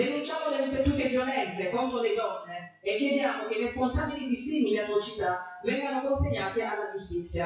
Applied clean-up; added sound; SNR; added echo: classical method WPE with log-MMSE.